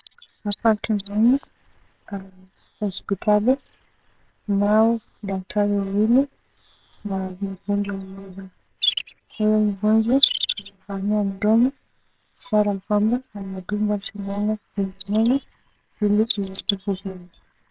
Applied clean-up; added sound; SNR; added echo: neural separator model SepFormer WHAMR!.